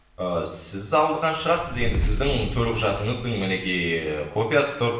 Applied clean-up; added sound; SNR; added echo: none; Fire; 7 dB; reverberation time 0.8 s.